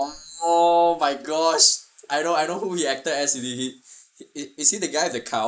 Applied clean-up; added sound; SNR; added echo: neural mask model Resemble Enhance denoiser.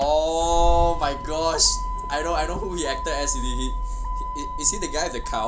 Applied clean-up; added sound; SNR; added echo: none; Motor vehicle (road); 2 dB; none.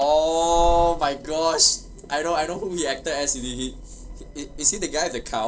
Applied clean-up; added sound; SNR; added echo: neural separator model SepFormer DNS4.